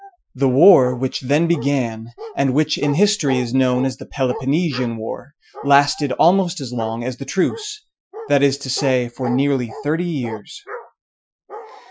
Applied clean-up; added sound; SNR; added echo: classical method Wiener filter.